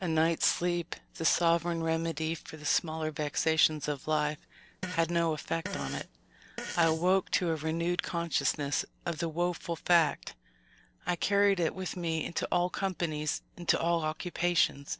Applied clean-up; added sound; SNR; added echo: neural separator model SepFormer DNS4.